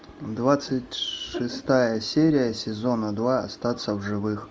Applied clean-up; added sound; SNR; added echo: none; none; none; none.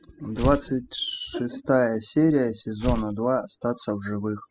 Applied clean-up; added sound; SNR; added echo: classical method spectral subtraction.